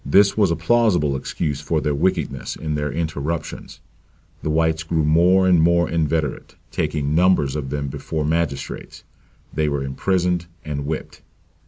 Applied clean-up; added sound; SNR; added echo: none; none; none; none.